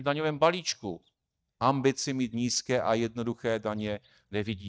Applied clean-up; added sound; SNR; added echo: neural mask model DeepFilterNet 3.